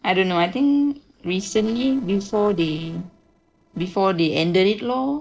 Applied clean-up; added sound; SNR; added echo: neural separator model SepFormer DNS4.